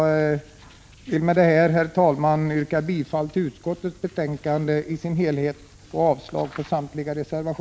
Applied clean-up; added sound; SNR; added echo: none; none; none; none.